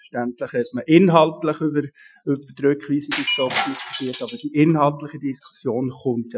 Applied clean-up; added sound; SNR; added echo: classical method Wiener filter.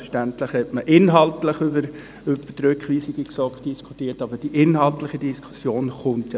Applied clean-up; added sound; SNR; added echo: none; none; none; none.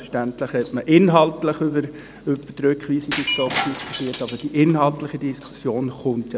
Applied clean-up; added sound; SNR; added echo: none; Shatter; 12 dB; none.